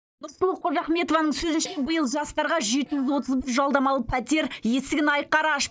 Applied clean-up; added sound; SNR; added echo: neural mask model DeepFilterNet 3.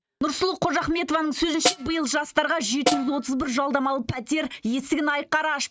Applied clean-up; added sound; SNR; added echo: neural mask model RNNoise.